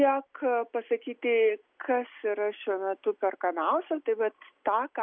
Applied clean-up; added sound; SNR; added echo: none; none; none; none.